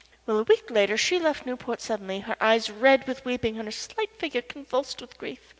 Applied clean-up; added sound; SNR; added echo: none; none; none; none.